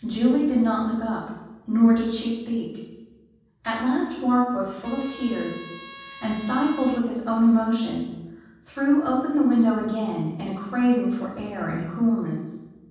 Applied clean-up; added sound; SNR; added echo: none; Trumpet; 19 dB; reverberation time 1.2 s.